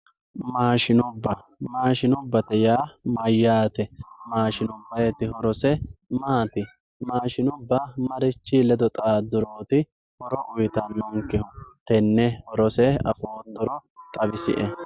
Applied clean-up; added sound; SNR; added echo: none; none; none; none.